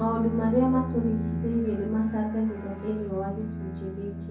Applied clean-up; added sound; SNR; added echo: none; Bowed string instrument; 6 dB; reverberation time 0.6 s.